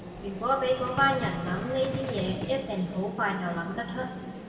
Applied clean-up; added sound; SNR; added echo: none; Vehicle; 8 dB; reverberation time 2.2 s.